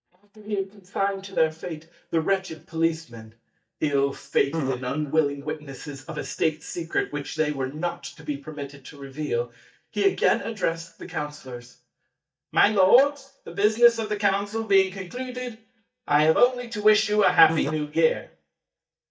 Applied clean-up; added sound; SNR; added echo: neural mask model DeepFilterNet 3.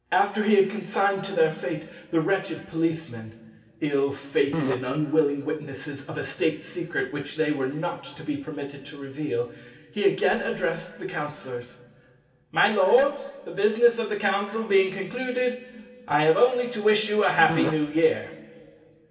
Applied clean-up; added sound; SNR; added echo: none; Fart; 5 dB; reverberation time 2.8 s.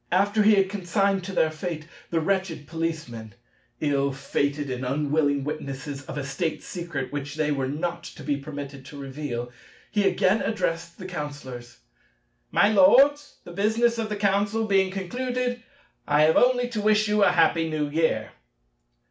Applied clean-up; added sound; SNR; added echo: none; none; none; none.